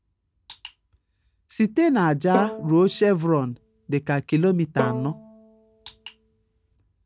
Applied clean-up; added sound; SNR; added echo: none; Bowed string instrument; 9 dB; none.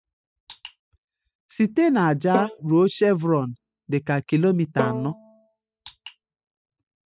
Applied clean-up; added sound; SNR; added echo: classical method spectral subtraction.